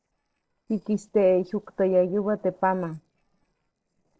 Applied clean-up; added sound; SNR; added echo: neural separator model SepFormer DNS4.